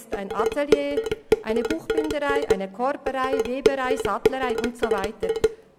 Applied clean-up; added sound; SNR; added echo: none; Dishes, pots, and pans; -3 dB; none.